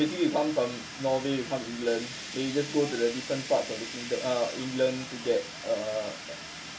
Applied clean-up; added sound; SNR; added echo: none; Fire; 10 dB; reverberation time 0.2 s.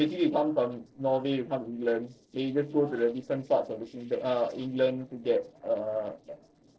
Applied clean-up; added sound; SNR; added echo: neural separator model SepFormer DNS4.